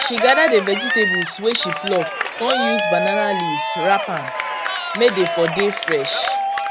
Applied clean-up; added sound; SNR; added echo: none; Cheering; 1 dB; none.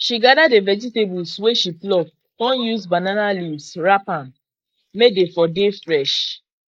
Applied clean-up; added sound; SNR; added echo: neural mask model Resemble Enhance denoiser.